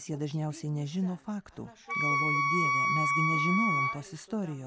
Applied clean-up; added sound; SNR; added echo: none; Wind instrument, woodwind instrument; -4 dB; none.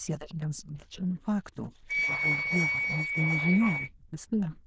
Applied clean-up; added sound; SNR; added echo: neural diffusion model UNIVERSE++.